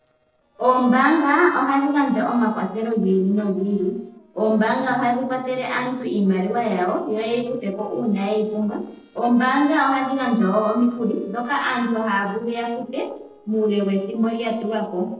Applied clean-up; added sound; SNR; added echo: neural separator model SepFormer DNS4.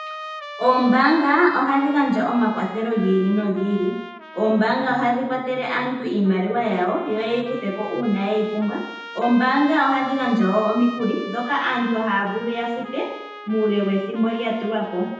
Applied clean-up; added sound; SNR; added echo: none; Trumpet; 15 dB; reverberation time 0.9 s.